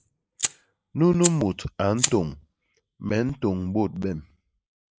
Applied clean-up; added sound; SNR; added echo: neural mask model Resemble Enhance denoiser.